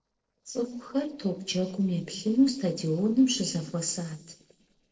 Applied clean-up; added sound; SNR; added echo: neural separator model SepFormer DNS4.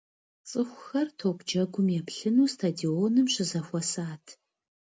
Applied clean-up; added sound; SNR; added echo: none; none; none; none.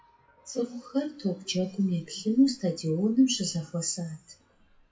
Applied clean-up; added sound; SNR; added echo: classical method WPE with log-MMSE.